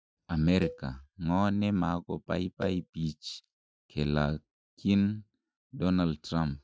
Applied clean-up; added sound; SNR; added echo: classical method Wiener filter.